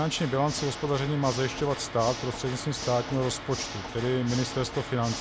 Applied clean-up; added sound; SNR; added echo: none; Water / Mechanisms; 9 dB; none.